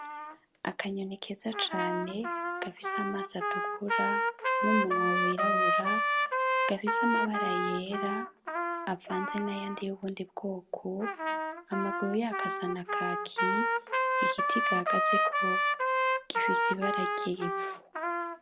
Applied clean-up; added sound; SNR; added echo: none; Trumpet; -4 dB; none.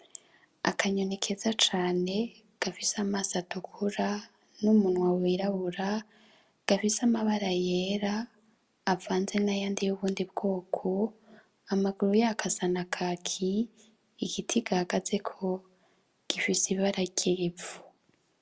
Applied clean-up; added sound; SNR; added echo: none; none; none; none.